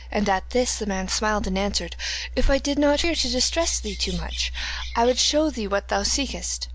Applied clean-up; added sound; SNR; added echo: none; Bird vocalization, bird call, bird song; 14 dB; none.